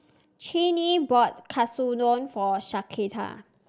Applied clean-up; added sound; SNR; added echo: none; none; none; none.